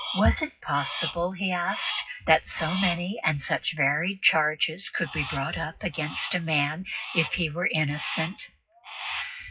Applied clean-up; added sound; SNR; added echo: classical method WPE with log-MMSE.